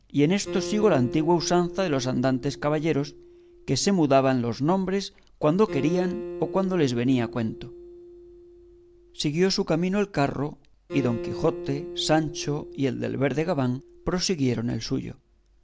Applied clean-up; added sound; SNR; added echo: none; Acoustic guitar; 13 dB; none.